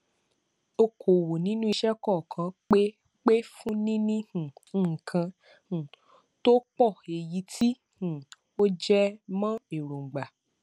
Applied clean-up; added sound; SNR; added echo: none; none; none; none.